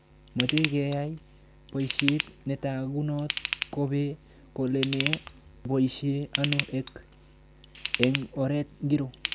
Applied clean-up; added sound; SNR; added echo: none; Ratchet, pawl / Tools; 5 dB; none.